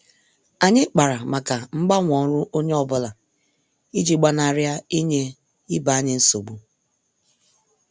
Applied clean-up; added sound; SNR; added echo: none; none; none; none.